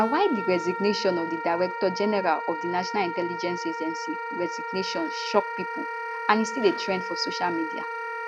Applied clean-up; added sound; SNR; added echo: none; Wind instrument, woodwind instrument; 5 dB; none.